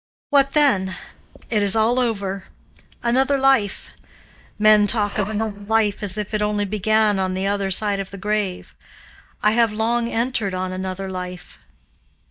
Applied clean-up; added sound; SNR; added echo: neural mask model DeepFilterNet 3.